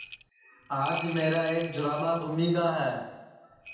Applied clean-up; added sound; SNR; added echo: none; Bell; 11 dB; reverberation time 0.9 s.